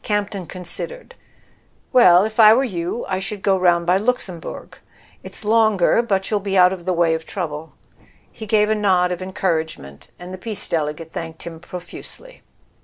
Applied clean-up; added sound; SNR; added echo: none; none; none; none.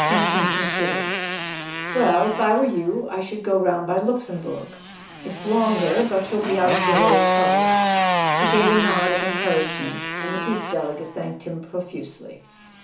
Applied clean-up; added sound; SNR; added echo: none; Motorcycle; 0 dB; reverberation time 0.9 s.